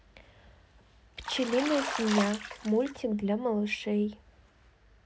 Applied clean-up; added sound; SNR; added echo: none; Bathtub (filling or washing); 6 dB; none.